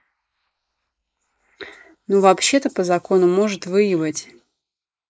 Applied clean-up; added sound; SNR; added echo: neural mask model Resemble Enhance denoiser.